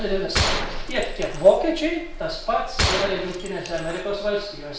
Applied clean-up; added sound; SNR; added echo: none; Gunshot, gunfire; 5 dB; none.